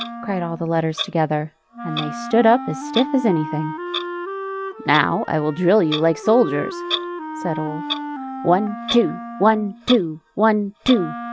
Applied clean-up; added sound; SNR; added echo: none; Clock + Wind instrument, woodwind instrument; 9 dB; none.